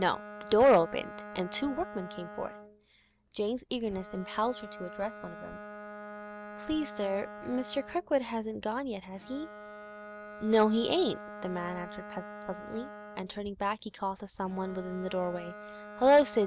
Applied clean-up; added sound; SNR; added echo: none; Bowed string instrument; 14 dB; none.